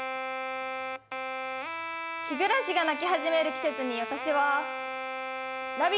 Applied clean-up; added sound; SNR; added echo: none; none; none; none.